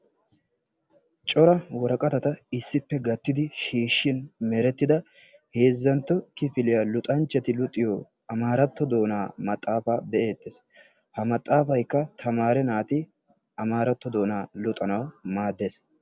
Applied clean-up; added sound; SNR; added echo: none; none; none; none.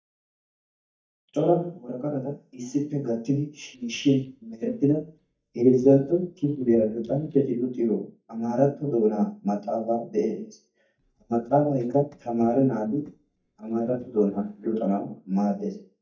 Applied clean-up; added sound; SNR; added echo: neural mask model DeepFilterNet 3.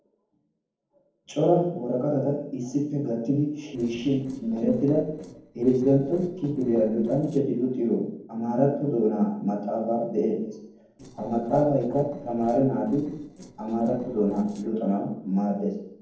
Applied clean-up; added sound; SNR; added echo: neural separator model SepFormer DNS4.